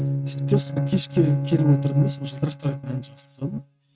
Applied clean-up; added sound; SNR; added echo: neural mask model RNNoise.